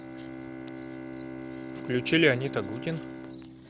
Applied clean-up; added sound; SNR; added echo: none; Bowed string instrument; 8 dB; none.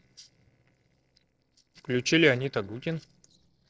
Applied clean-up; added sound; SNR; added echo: neural separator model SepFormer DNS4.